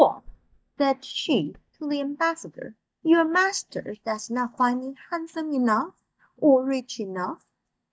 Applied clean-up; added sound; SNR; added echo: neural mask model DeepFilterNet 3.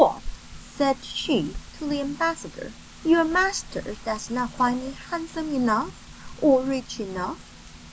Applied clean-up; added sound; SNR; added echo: none; Wind; 16 dB; none.